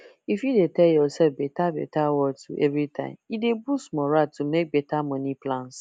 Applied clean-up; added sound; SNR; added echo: none; none; none; none.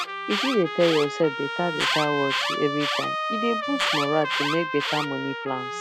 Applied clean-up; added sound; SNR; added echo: none; Alarm + Trumpet; 1 dB; none.